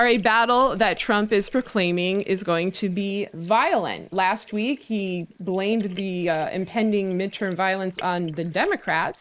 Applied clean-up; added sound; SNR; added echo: neural mask model Resemble Enhance denoiser.